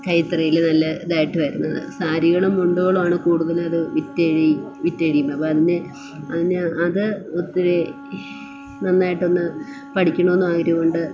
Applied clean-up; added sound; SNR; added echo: none; Wind instrument, woodwind instrument; 19 dB; none.